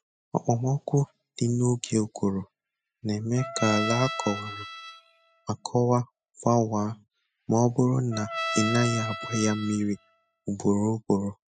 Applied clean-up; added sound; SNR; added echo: classical method spectral subtraction.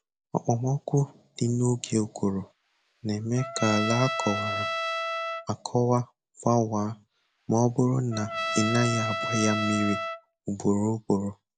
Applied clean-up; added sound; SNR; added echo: none; Trumpet; 5 dB; none.